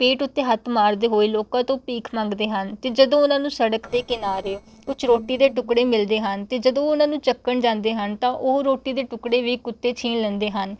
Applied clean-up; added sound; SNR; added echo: neural separator model SepFormer DNS4.